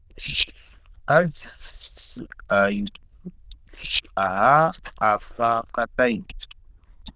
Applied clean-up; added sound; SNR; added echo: neural diffusion model UNIVERSE++.